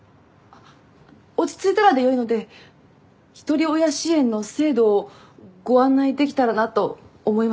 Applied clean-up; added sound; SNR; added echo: none; none; none; none.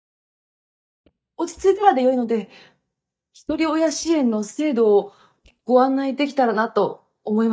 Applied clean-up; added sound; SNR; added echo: neural mask model DeepFilterNet 3.